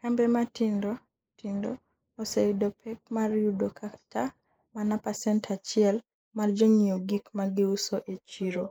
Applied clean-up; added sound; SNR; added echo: neural mask model Resemble Enhance denoiser.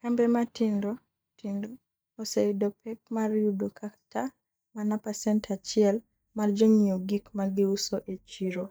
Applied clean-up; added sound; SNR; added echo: neural mask model DeepFilterNet 3.